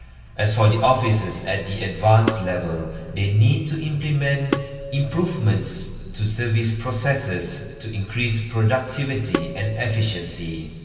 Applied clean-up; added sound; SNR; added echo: none; Tabla; 8 dB; reverberation time 2.1 s.